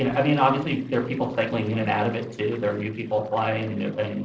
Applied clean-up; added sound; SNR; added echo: neural separator model SepFormer DNS4.